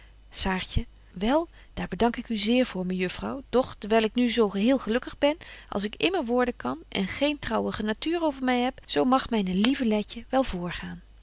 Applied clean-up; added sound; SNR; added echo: none; none; none; none.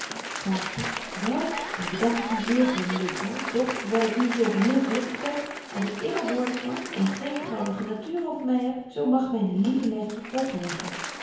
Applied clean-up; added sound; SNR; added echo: none; Applause; 7 dB; reverberation time 1.0 s.